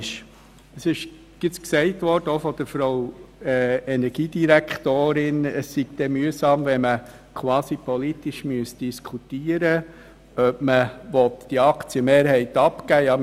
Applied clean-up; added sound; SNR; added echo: none; none; none; none.